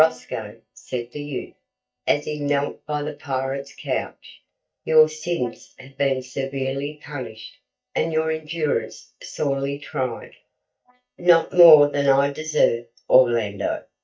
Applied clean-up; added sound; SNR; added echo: neural mask model DeepFilterNet 3.